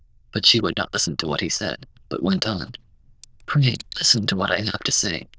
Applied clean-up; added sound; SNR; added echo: neural diffusion model UNIVERSE++.